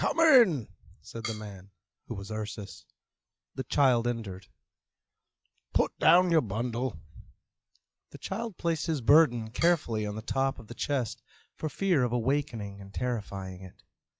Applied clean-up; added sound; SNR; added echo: classical method log-MMSE.